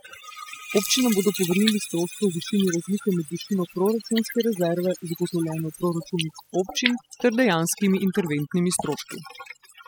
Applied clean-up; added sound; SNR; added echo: classical method spectral subtraction.